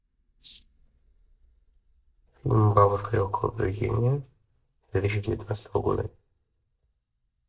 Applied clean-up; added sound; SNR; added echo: neural mask model DeepFilterNet 3.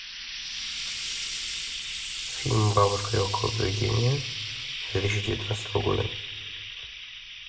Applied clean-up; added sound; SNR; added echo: none; Frying (food); 5 dB; reverberation time 0.7 s.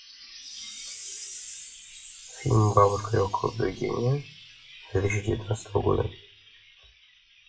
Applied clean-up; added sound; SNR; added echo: classical method WPE with log-MMSE.